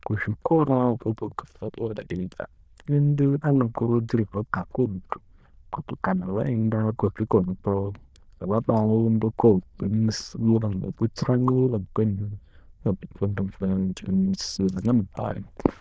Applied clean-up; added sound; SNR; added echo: neural diffusion model UNIVERSE++.